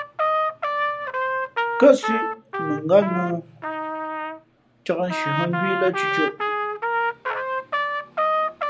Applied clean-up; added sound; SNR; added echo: none; Trumpet; 0 dB; none.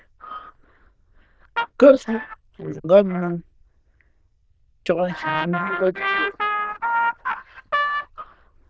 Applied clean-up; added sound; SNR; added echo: neural diffusion model UNIVERSE++.